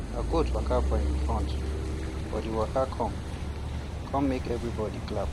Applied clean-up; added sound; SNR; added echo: none; Car passing by / Idling / Accelerating, revving, vroom; -2 dB; none.